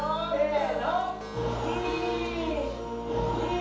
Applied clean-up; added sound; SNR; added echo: none; Clock; 15 dB; reverberation time 0.6 s.